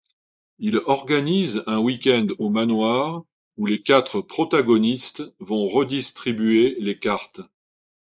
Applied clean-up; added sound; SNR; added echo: neural mask model Resemble Enhance denoiser.